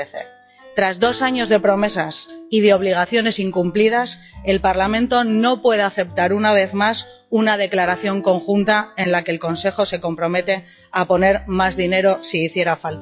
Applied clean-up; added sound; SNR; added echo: classical method log-MMSE.